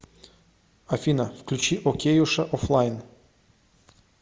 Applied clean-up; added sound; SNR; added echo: none; none; none; none.